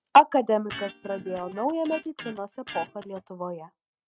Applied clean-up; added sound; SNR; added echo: neural mask model RNNoise.